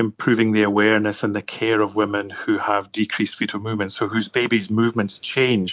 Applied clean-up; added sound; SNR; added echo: none; none; none; none.